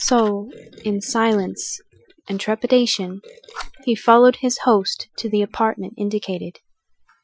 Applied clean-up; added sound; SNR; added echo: classical method Wiener filter.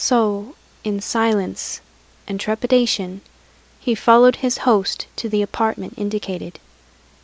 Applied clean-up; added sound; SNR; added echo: none; none; none; none.